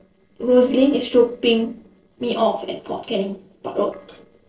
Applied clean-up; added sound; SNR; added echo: neural separator model SepFormer DNS4.